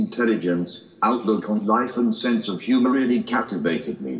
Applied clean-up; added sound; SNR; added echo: none; none; none; reverberation time 2.6 s.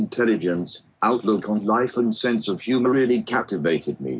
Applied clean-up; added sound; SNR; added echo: none; none; none; none.